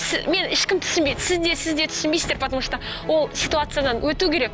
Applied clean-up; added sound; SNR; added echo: none; none; none; none.